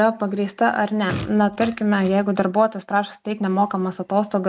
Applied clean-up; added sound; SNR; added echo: none; Fart; 13 dB; none.